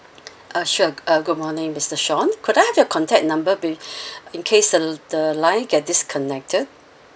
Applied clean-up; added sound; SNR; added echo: none; none; none; none.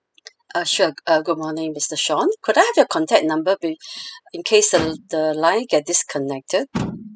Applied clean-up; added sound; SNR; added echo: classical method spectral subtraction.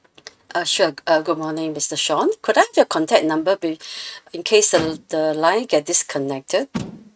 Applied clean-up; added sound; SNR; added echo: neural mask model RNNoise.